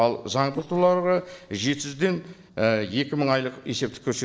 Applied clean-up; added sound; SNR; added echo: neural separator model SepFormer DNS4.